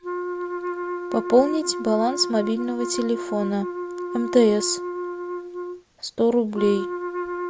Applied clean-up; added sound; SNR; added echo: none; Wind instrument, woodwind instrument; 6 dB; none.